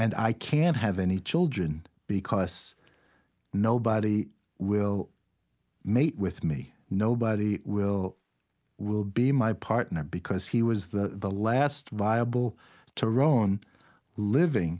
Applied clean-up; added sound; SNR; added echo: neural mask model Resemble Enhance denoiser.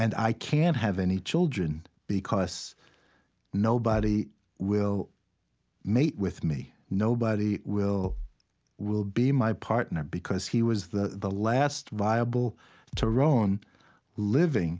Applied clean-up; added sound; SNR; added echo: none; Bass drum; 9 dB; none.